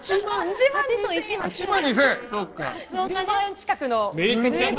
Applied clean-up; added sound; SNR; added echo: neural separator model SepFormer DNS4.